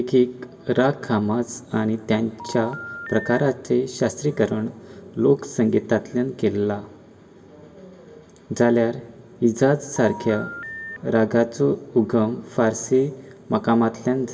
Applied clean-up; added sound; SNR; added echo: none; Telephone; 14 dB; reverberation time 1.5 s.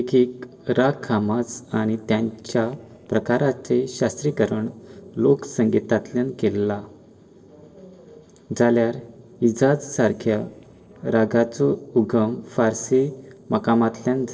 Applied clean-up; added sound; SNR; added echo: neural separator model SepFormer DNS4.